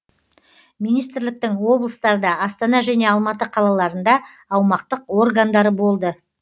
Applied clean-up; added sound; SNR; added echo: none; none; none; none.